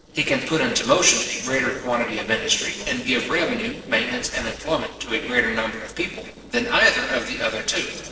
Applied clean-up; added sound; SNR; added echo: neural separator model SepFormer DNS4.